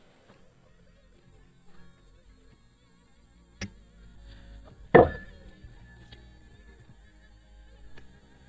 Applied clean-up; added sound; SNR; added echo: neural mask model DeepFilterNet 3.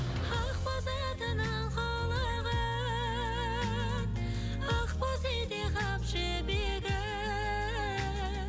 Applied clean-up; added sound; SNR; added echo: none; none; none; none.